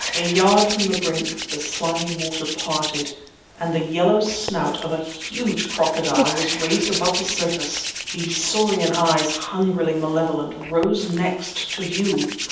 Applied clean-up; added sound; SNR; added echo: none; Hands; 6 dB; reverberation time 0.8 s.